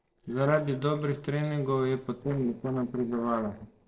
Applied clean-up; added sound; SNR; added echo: neural separator model SepFormer DNS4.